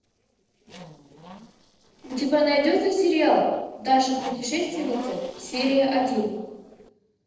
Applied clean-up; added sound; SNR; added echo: neural separator model SepFormer DNS4.